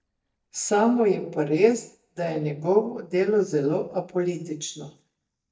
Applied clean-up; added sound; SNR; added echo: neural mask model DeepFilterNet 3.